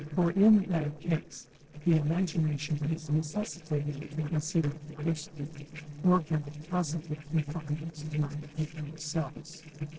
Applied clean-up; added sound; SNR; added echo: neural separator model SepFormer DNS4.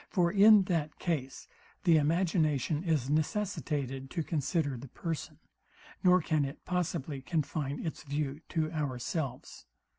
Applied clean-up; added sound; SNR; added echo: none; none; none; none.